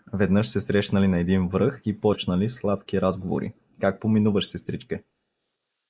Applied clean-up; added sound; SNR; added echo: neural mask model Resemble Enhance denoiser.